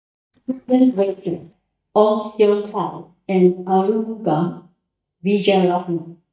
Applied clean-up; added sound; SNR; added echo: neural mask model DeepFilterNet 3.